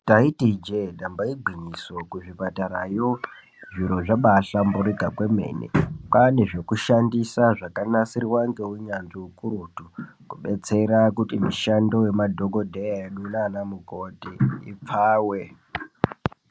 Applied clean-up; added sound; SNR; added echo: none; none; none; none.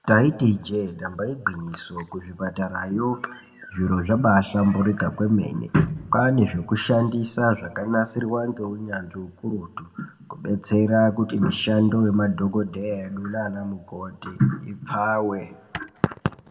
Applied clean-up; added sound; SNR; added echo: none; none; none; reverberation time 0.9 s.